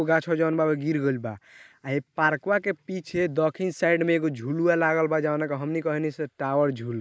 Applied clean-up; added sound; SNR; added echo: neural mask model Resemble Enhance denoiser.